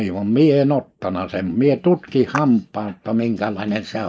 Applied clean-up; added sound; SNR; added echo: neural mask model Resemble Enhance denoiser.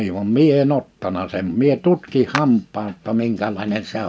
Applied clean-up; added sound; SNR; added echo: none; Clapping; 14 dB; none.